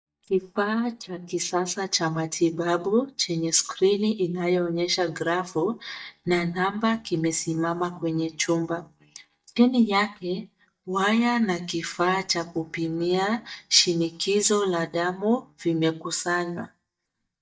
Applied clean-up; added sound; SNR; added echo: neural mask model DeepFilterNet 3.